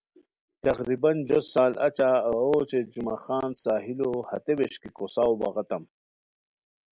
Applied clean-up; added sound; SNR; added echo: none; none; none; none.